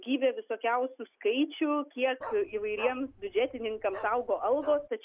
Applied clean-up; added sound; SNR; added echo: none; Bark; 15 dB; none.